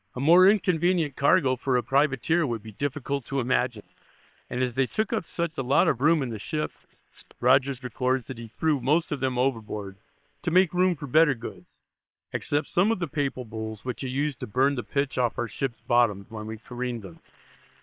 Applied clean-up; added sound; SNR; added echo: neural separator model SepFormer WHAM!.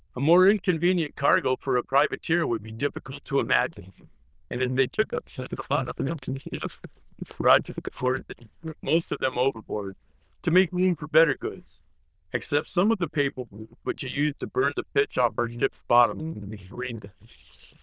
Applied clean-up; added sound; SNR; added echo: neural diffusion model UNIVERSE++.